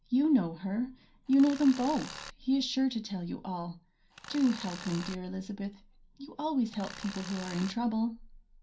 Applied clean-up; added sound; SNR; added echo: none; Tools; 14 dB; reverberation time 0.3 s.